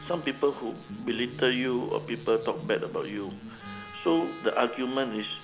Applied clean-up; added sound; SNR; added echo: none; Guitar + Trumpet; 14 dB; none.